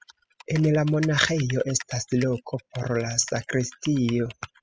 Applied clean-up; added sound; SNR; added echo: classical method spectral subtraction.